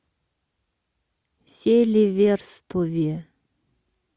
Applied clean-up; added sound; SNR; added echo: none; none; none; none.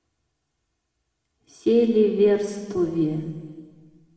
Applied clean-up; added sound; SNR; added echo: none; none; none; reverberation time 1.6 s.